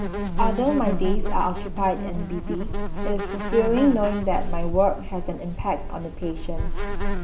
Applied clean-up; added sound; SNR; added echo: none; Insect; -1 dB; none.